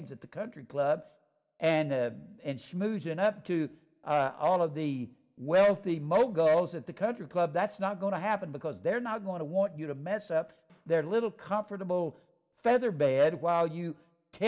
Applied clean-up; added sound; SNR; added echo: none; none; none; none.